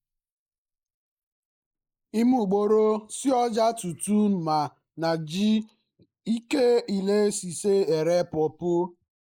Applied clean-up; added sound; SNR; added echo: neural mask model Resemble Enhance denoiser.